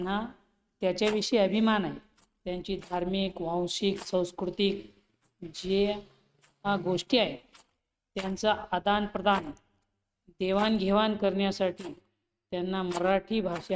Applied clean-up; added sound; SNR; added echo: neural mask model RNNoise.